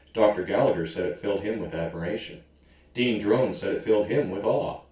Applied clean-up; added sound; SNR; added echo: none; none; none; reverberation time 0.3 s.